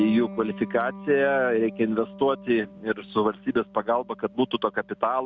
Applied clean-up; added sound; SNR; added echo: none; Electric guitar; 16 dB; none.